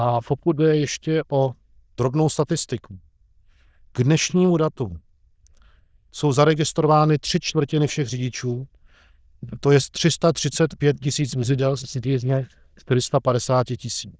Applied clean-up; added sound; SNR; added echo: neural diffusion model UNIVERSE++.